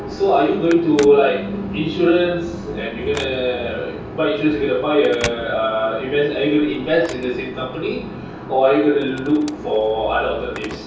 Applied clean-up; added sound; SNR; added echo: none; Telephone; 19 dB; reverberation time 0.6 s.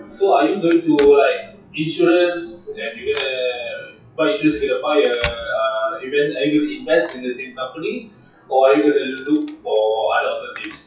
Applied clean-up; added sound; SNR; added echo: classical method WPE with log-MMSE.